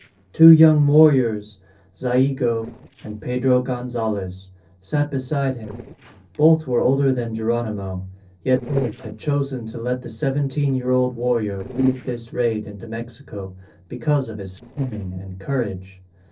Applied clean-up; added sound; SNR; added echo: neural separator model SepFormer DNS4.